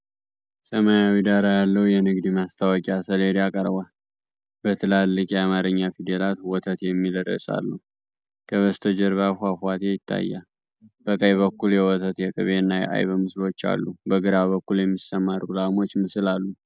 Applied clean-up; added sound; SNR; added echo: none; none; none; none.